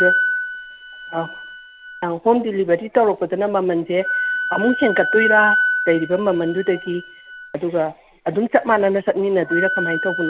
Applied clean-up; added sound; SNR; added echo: none; Wind instrument, woodwind instrument; 4 dB; none.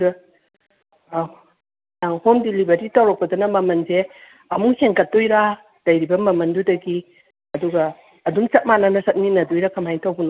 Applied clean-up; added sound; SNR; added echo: none; none; none; none.